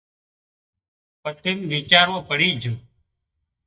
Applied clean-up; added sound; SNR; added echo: neural mask model DeepFilterNet 3.